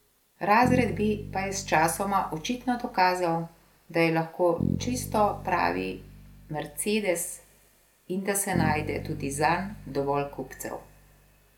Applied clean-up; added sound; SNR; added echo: none; Bass guitar; 9 dB; none.